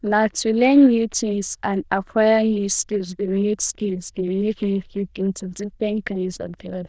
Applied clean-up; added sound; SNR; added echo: neural diffusion model UNIVERSE++.